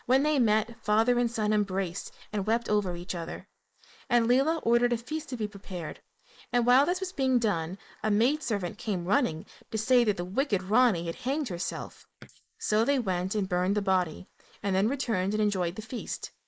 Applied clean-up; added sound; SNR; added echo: neural mask model Resemble Enhance denoiser.